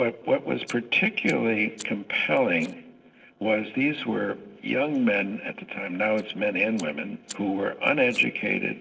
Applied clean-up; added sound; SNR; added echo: neural separator model SepFormer DNS4.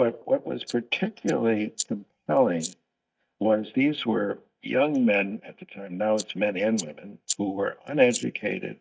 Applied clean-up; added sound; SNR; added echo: neural mask model DeepFilterNet 3.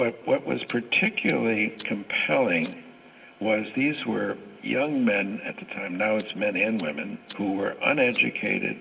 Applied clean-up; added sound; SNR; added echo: none; Fire; 17 dB; reverberation time 1.5 s.